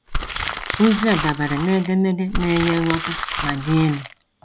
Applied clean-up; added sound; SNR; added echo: none; Crumpling, crinkling; 6 dB; none.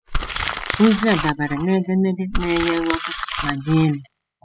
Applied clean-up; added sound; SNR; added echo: classical method spectral subtraction.